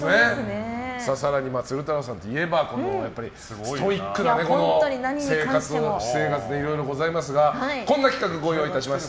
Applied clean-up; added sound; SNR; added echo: none; none; none; none.